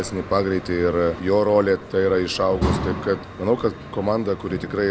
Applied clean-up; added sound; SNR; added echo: none; none; none; none.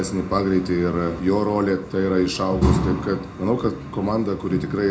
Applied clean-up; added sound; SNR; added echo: none; none; none; reverberation time 0.3 s.